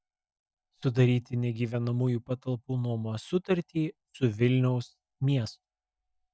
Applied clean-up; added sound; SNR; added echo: neural mask model DeepFilterNet 3.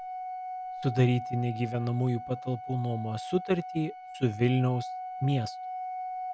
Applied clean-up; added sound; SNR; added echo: none; Organ; 8 dB; none.